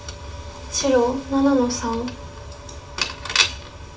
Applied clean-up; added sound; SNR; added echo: none; none; none; reverberation time 0.3 s.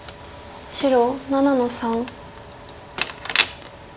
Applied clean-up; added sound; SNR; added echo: none; none; none; none.